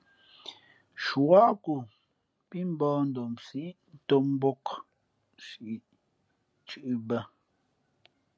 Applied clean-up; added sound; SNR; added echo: none; none; none; none.